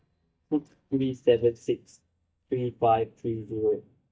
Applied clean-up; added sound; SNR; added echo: neural mask model DeepFilterNet 3.